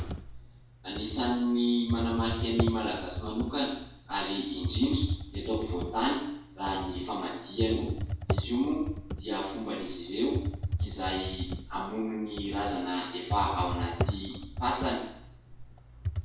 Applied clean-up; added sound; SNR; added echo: none; Computer keyboard; 4 dB; reverberation time 0.6 s.